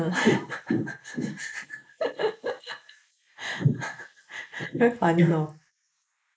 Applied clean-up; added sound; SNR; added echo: neural mask model Resemble Enhance denoiser.